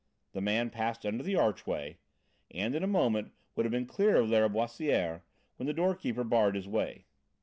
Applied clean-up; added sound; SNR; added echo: none; none; none; none.